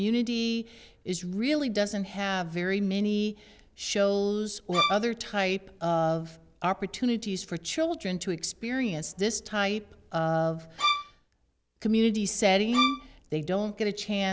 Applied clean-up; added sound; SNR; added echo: none; Bowed string instrument; 1 dB; none.